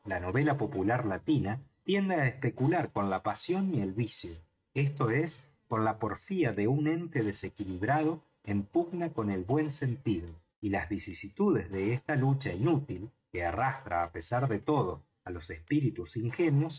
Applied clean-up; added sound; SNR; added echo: neural mask model RNNoise.